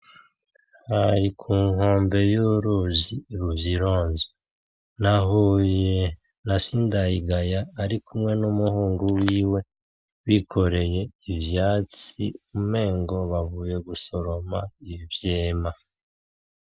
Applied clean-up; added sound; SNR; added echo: none; none; none; none.